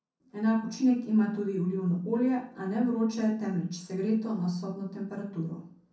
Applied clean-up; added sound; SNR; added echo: none; none; none; reverberation time 0.6 s.